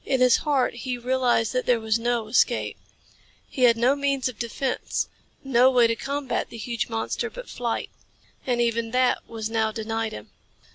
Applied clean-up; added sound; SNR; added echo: none; none; none; none.